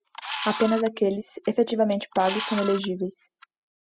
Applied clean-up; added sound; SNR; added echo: classical method spectral subtraction.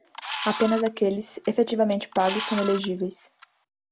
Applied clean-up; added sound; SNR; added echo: none; Camera; 10 dB; none.